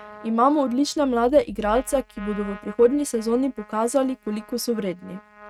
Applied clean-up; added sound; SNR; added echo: neural mask model RNNoise.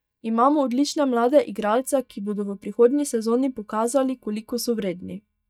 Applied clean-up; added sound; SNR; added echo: neural mask model DeepFilterNet 3.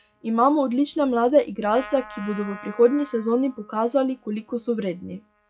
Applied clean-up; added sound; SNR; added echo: classical method log-MMSE.